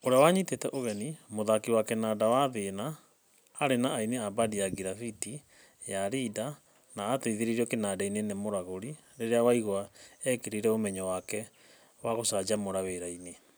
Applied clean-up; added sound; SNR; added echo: none; none; none; none.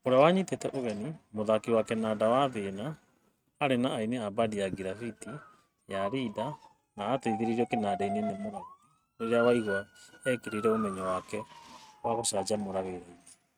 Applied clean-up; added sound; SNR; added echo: neural mask model RNNoise.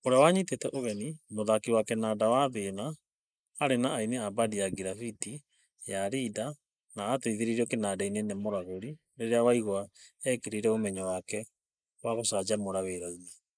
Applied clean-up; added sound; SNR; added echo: neural mask model Resemble Enhance denoiser.